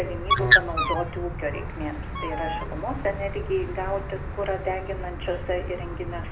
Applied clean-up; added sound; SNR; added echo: none; Bird; -3 dB; reverberation time 0.4 s.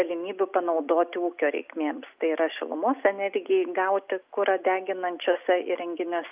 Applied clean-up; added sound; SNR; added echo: none; none; none; none.